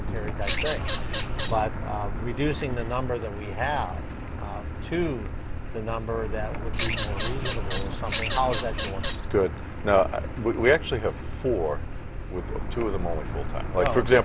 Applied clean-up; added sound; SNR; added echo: none; Car + Bird vocalization, bird call, bird song / Fowl; 1 dB; none.